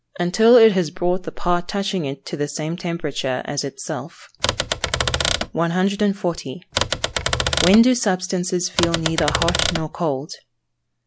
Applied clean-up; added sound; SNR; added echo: none; Typewriter; 2 dB; none.